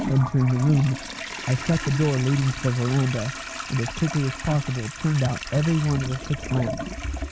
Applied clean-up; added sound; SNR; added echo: none; Toilet flush; 9 dB; none.